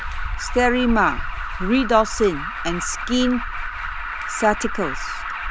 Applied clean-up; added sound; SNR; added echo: none; Alarm; 4 dB; none.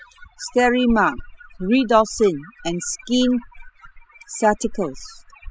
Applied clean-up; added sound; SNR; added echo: classical method spectral subtraction.